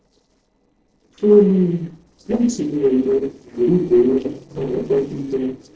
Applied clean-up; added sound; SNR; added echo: neural separator model SepFormer DNS4.